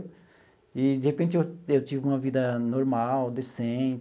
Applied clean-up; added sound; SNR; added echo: none; none; none; none.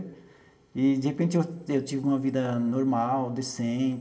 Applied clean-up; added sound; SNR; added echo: none; none; none; reverberation time 1.3 s.